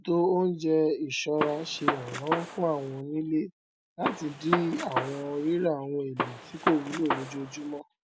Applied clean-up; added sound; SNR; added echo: none; Gunshot, gunfire; 4 dB; none.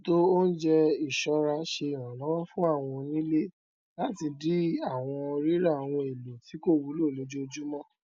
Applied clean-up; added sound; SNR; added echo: none; none; none; none.